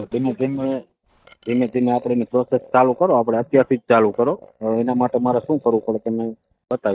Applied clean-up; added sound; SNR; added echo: neural mask model DeepFilterNet 3.